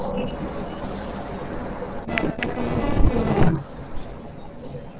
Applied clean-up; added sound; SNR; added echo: neural separator model SepFormer DNS4.